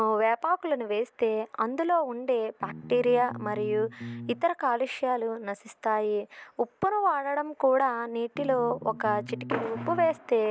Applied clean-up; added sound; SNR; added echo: none; Bass guitar; 12 dB; none.